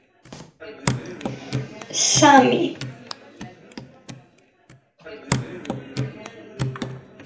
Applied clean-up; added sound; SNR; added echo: none; Hands / Wood; 7 dB; reverberation time 0.4 s.